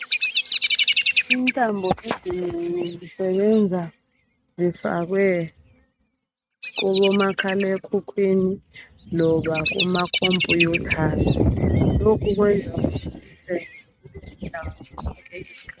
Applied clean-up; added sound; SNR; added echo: neural mask model RNNoise.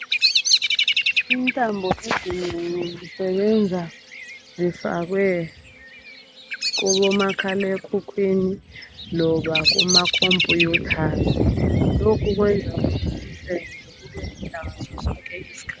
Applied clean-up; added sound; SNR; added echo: none; Bird vocalization, bird call, bird song; 3 dB; none.